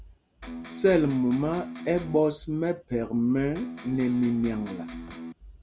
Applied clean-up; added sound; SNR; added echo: none; Electric guitar; 13 dB; none.